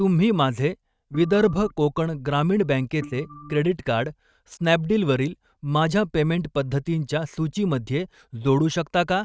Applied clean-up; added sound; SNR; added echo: neural mask model RNNoise.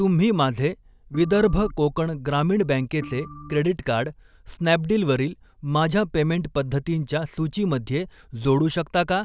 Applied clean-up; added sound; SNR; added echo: none; Organ; 18 dB; none.